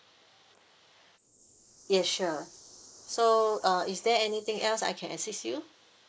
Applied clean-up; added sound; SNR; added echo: neural mask model Resemble Enhance denoiser.